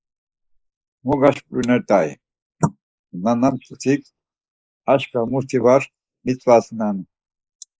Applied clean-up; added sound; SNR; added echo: neural mask model Resemble Enhance denoiser.